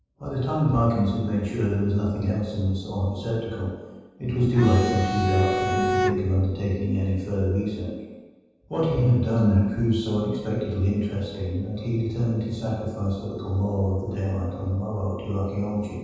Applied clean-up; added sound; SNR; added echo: none; Bowed string instrument; 2 dB; reverberation time 1.2 s.